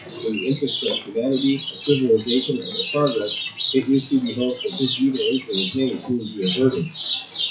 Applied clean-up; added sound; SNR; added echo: classical method WPE with log-MMSE.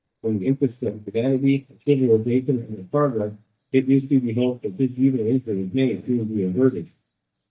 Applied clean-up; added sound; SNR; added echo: neural mask model DeepFilterNet 3.